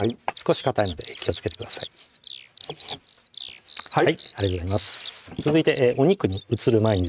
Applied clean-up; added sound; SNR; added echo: neural mask model RNNoise.